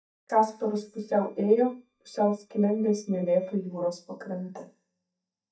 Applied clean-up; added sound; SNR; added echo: neural mask model DeepFilterNet 3.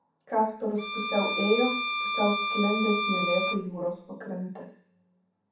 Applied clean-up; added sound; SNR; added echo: none; Bowed string instrument; 1 dB; reverberation time 0.7 s.